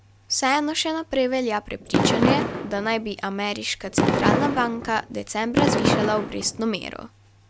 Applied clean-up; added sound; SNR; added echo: none; Fireworks; -2 dB; none.